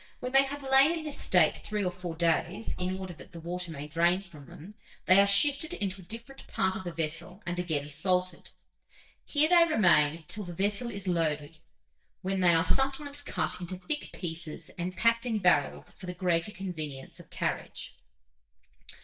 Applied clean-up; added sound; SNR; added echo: neural mask model DeepFilterNet 3.